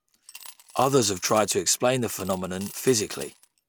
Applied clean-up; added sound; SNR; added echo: none; Coin (dropping) / Glass; 18 dB; none.